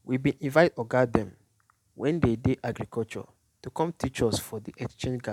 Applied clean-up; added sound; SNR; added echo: none; none; none; none.